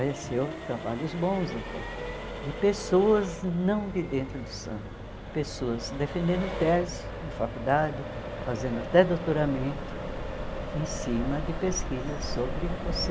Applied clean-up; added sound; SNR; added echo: none; Accelerating, revving, vroom; 6 dB; none.